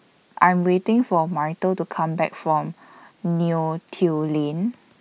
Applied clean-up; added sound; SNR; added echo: none; none; none; none.